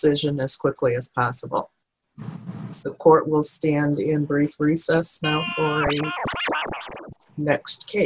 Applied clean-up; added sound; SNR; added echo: none; Scratching (performance technique); 4 dB; none.